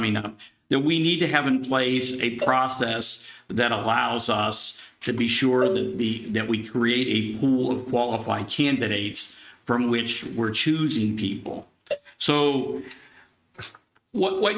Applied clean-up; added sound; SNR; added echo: neural mask model RNNoise.